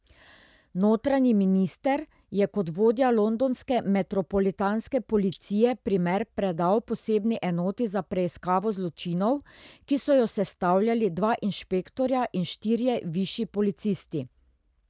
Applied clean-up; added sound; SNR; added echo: none; none; none; none.